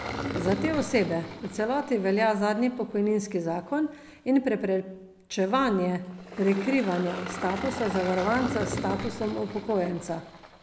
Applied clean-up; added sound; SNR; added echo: none; Engine; 10 dB; none.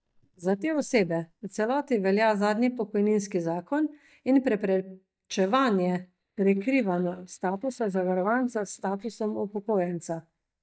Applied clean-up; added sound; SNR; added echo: neural mask model DeepFilterNet 3.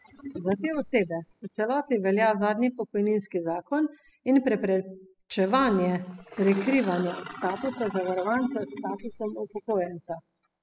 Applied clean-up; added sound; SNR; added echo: classical method spectral subtraction.